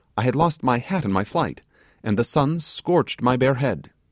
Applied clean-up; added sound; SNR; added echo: none; none; none; none.